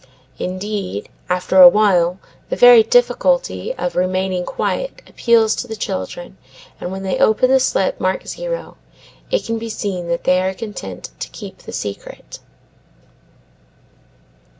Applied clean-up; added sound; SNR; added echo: none; none; none; none.